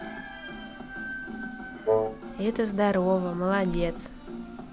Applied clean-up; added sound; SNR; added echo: none; Wind instrument, woodwind instrument; -2 dB; none.